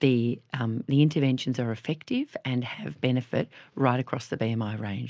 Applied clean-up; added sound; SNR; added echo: none; none; none; none.